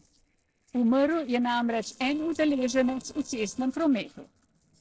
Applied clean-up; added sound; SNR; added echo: neural separator model SepFormer DNS4.